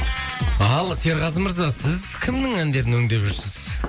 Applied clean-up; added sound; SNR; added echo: none; Meow + Tap; 15 dB; none.